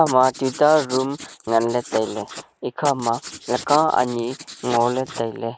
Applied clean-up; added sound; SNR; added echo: neural mask model Resemble Enhance denoiser.